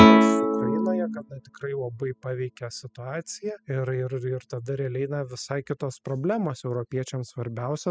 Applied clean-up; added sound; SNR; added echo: classical method spectral subtraction.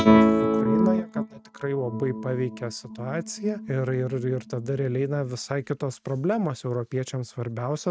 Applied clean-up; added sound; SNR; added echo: neural mask model RNNoise.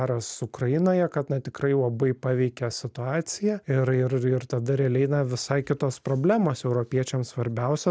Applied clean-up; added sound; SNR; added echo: none; none; none; none.